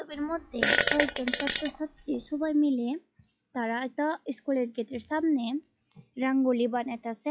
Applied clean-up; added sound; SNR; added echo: classical method log-MMSE.